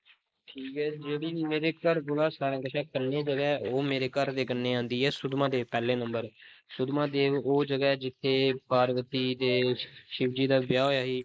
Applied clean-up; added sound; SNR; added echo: neural mask model Resemble Enhance denoiser.